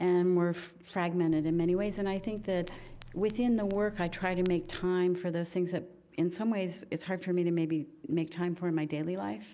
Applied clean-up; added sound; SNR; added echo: none; Crackle; 17 dB; none.